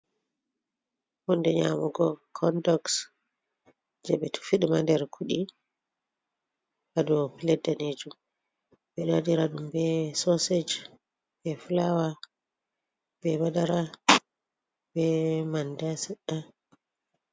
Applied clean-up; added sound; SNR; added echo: none; none; none; none.